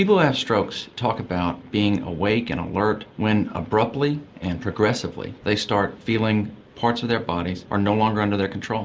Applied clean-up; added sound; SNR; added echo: none; none; none; none.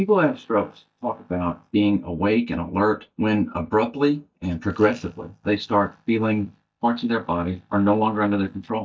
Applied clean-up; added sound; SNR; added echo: neural mask model DeepFilterNet 3.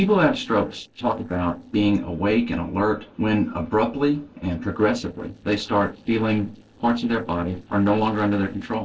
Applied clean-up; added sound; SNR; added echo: neural separator model SepFormer DNS4.